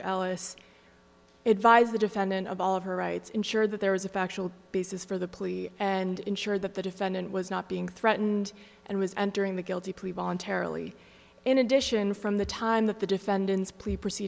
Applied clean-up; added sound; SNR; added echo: none; none; none; none.